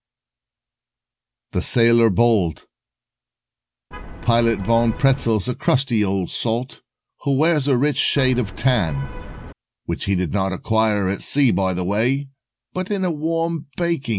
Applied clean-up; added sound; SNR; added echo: none; Vehicle horn, car horn, honking; 11 dB; none.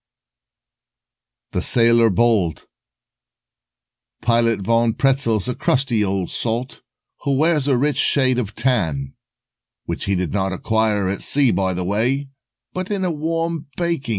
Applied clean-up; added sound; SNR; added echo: none; none; none; none.